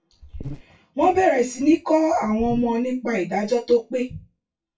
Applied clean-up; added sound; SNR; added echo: classical method WPE with log-MMSE.